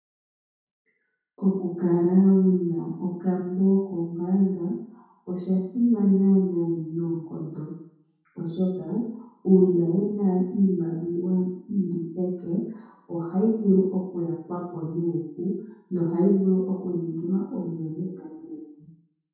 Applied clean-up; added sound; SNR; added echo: none; none; none; reverberation time 0.6 s.